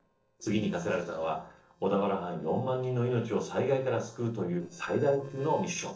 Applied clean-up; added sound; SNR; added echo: neural separator model SepFormer DNS4.